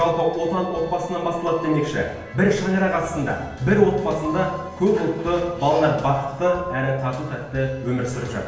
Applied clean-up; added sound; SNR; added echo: none; Piano; 18 dB; reverberation time 0.8 s.